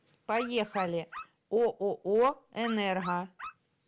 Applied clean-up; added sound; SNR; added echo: none; Dog; 14 dB; none.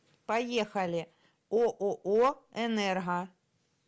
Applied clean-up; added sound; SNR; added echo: none; none; none; none.